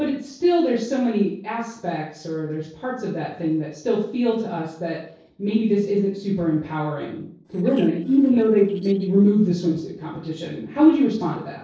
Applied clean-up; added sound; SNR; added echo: neural separator model SepFormer DNS4.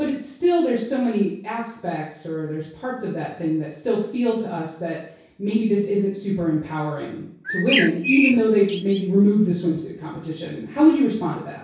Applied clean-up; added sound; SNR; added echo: none; Bird; 2 dB; reverberation time 0.6 s.